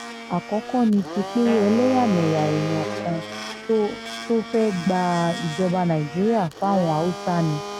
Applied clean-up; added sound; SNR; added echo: none; Wind instrument, woodwind instrument + Domestic sounds, home sounds; 9 dB; none.